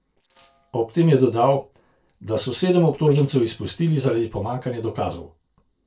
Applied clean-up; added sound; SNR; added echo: neural separator model SepFormer DNS4.